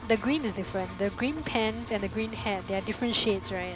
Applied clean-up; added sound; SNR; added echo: none; Engine; 11 dB; none.